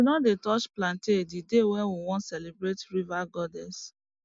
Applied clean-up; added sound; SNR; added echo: none; none; none; none.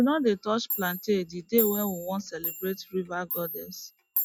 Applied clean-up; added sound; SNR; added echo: classical method log-MMSE.